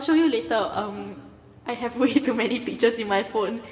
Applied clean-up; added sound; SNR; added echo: none; none; none; reverberation time 1.8 s.